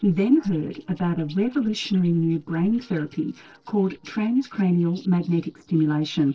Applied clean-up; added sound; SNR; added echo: neural separator model SepFormer DNS4.